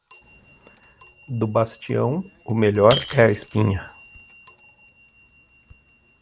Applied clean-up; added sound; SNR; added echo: none; Clock + Shatter; 16 dB; none.